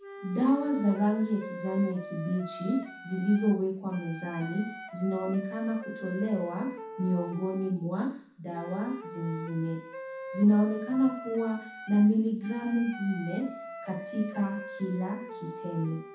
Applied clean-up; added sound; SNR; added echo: none; Wind instrument, woodwind instrument; 13 dB; reverberation time 0.7 s.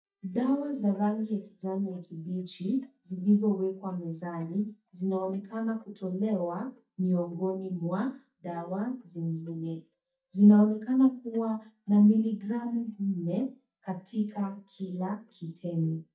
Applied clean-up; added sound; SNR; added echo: neural mask model DeepFilterNet 3.